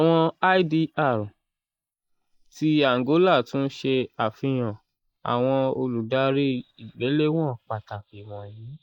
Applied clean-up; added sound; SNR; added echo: neural mask model Resemble Enhance denoiser.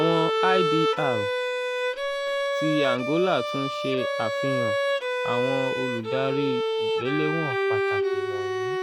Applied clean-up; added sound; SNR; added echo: none; Bowed string instrument; -3 dB; none.